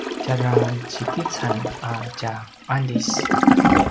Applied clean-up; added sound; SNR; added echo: none; Toilet flush / Gurgling; -5 dB; none.